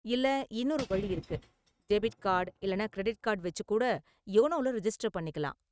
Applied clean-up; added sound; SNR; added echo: neural mask model RNNoise.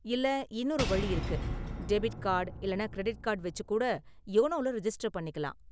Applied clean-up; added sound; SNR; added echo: none; Shatter / Boom; 6 dB; none.